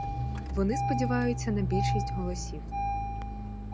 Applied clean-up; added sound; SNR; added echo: none; Engine starting; -2 dB; none.